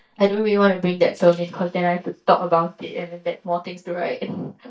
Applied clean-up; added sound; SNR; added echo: neural mask model DeepFilterNet 3.